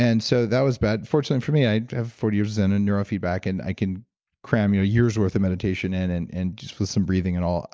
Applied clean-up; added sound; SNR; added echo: none; none; none; none.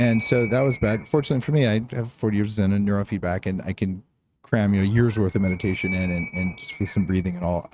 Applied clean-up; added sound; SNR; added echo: neural mask model RNNoise.